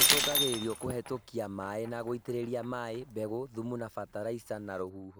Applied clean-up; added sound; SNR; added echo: none; Shatter; -1 dB; none.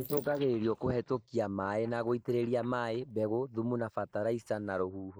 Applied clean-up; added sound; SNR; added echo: neural mask model Resemble Enhance denoiser.